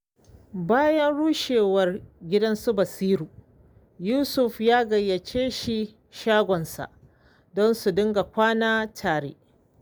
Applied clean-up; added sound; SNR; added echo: none; none; none; none.